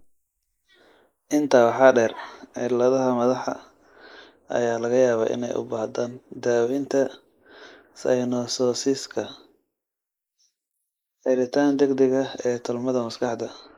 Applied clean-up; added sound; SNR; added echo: neural mask model Resemble Enhance denoiser.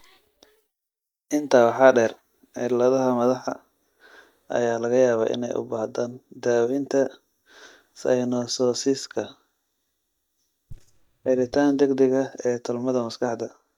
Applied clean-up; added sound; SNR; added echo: neural mask model DeepFilterNet 3.